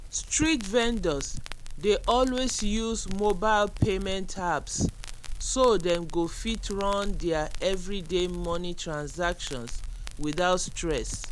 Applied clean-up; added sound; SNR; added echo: none; Crackle; 6 dB; none.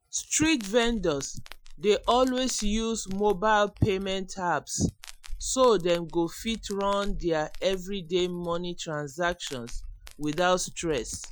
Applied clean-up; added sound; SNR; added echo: classical method Wiener filter.